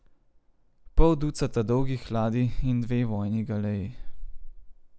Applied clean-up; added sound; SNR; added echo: none; none; none; none.